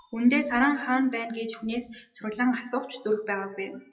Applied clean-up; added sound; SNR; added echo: classical method WPE with log-MMSE.